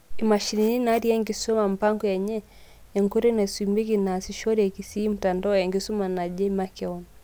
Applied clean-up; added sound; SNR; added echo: none; none; none; none.